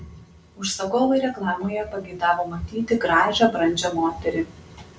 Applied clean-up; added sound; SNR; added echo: none; none; none; none.